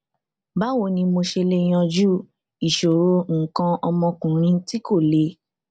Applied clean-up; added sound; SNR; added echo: none; none; none; none.